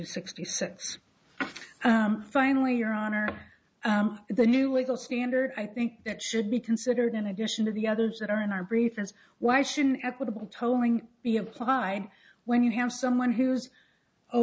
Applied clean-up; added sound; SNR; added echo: none; none; none; none.